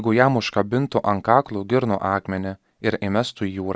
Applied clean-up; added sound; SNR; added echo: none; none; none; none.